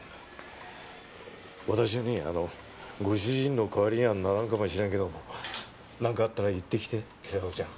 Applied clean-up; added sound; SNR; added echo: none; none; none; none.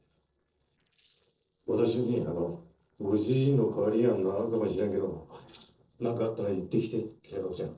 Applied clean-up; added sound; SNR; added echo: neural separator model SepFormer DNS4.